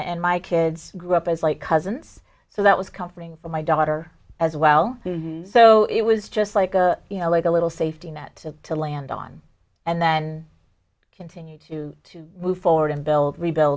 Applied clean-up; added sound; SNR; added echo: none; none; none; none.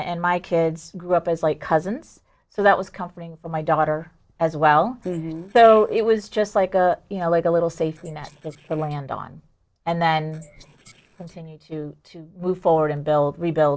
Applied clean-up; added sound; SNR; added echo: neural separator model SepFormer DNS4.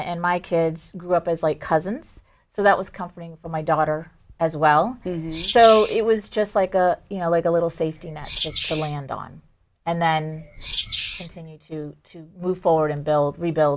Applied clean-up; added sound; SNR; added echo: none; Wild animals; 3 dB; none.